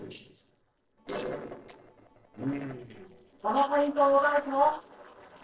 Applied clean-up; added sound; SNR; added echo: neural separator model SepFormer DNS4.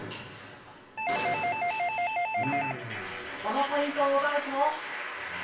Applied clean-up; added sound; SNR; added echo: none; Doorbell; 0 dB; reverberation time 0.2 s.